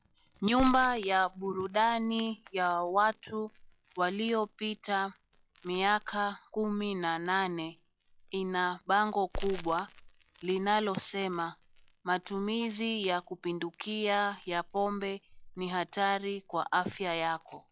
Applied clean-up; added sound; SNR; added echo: classical method log-MMSE.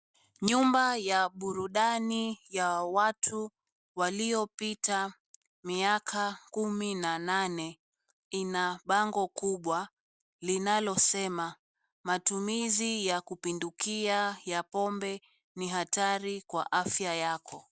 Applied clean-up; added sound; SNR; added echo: none; none; none; none.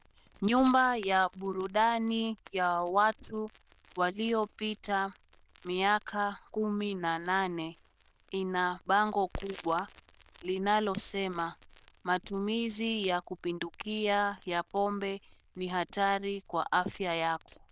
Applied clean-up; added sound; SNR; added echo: neural diffusion model UNIVERSE++.